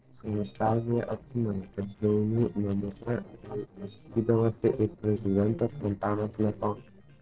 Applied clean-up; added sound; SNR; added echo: neural separator model SepFormer DNS4.